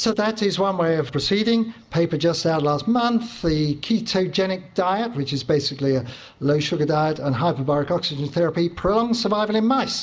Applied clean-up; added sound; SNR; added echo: none; none; none; none.